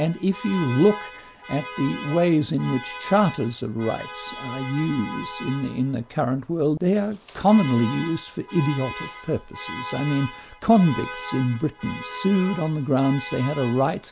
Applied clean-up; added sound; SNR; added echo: none; Alarm; 13 dB; none.